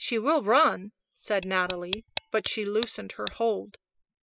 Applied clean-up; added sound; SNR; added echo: classical method spectral subtraction.